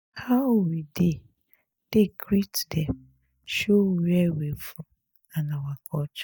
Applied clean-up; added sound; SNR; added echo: neural mask model DeepFilterNet 3.